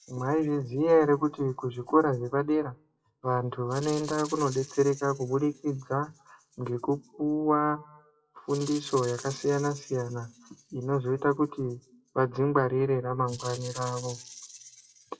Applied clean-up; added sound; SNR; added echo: classical method WPE with log-MMSE.